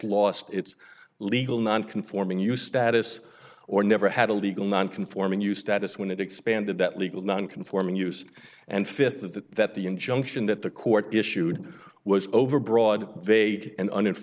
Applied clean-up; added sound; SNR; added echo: none; none; none; none.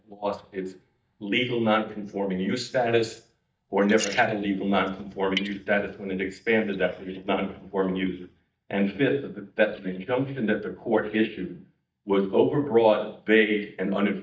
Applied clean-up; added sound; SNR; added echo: neural mask model DeepFilterNet 3.